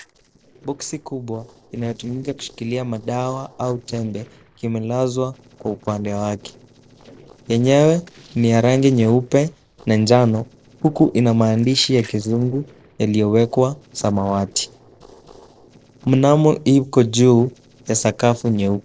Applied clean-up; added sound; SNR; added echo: neural separator model SepFormer DNS4.